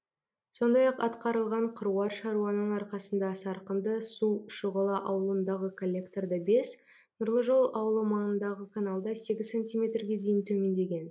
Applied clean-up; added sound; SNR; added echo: neural mask model Resemble Enhance denoiser.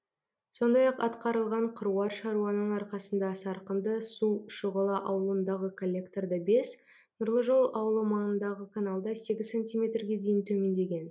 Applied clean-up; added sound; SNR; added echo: none; none; none; none.